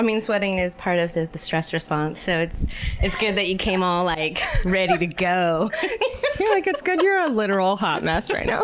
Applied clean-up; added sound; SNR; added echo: none; none; none; none.